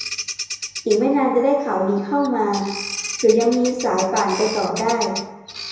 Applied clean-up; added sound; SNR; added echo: none; Bird vocalization, bird call, bird song; 11 dB; reverberation time 1.0 s.